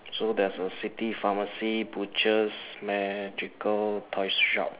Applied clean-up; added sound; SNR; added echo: none; none; none; none.